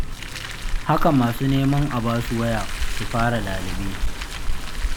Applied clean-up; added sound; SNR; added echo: none; Car; 1 dB; none.